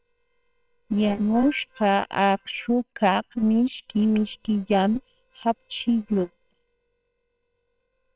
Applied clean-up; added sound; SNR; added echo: neural separator model SepFormer WHAMR!.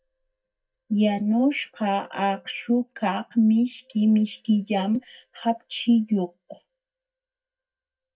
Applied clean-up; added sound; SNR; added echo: neural mask model DeepFilterNet 3.